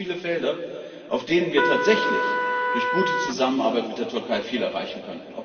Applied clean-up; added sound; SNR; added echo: none; Trumpet; -1 dB; reverberation time 2.7 s.